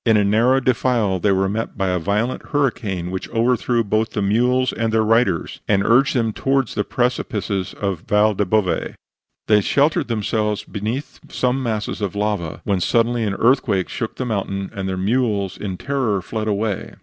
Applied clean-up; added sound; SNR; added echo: none; none; none; none.